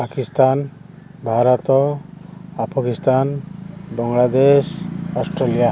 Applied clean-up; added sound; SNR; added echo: none; none; none; none.